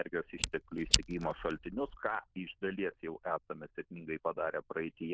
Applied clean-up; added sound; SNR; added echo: neural diffusion model UNIVERSE++.